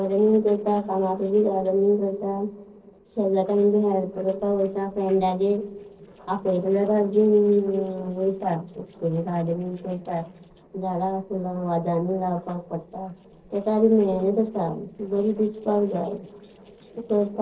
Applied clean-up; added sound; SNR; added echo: neural separator model SepFormer DNS4.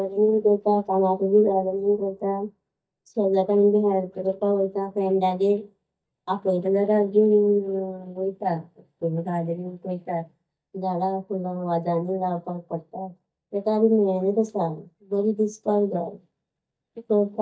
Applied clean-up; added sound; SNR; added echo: neural mask model DeepFilterNet 3.